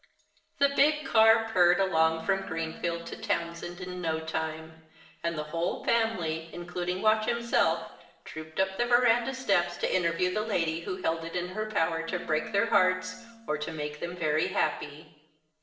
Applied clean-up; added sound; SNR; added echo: none; Wind instrument, woodwind instrument; 19 dB; reverberation time 0.8 s.